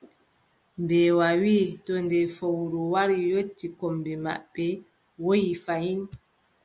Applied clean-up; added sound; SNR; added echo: none; none; none; none.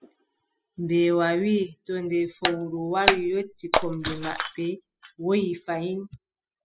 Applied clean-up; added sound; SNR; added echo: classical method spectral subtraction.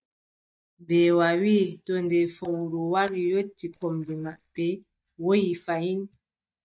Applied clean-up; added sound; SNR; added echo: neural mask model DeepFilterNet 3.